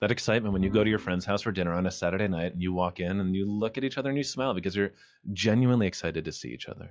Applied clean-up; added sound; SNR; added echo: classical method log-MMSE.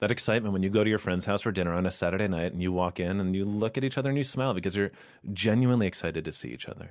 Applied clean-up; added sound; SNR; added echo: none; none; none; none.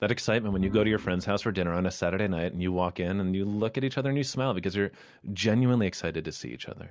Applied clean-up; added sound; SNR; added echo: none; Organ; 14 dB; none.